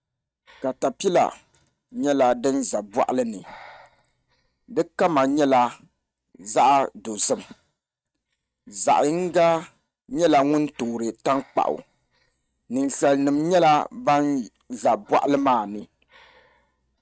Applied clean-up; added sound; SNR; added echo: neural mask model RNNoise.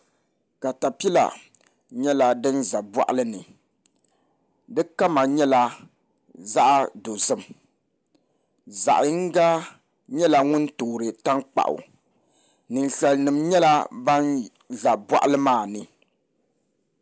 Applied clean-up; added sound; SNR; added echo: none; none; none; none.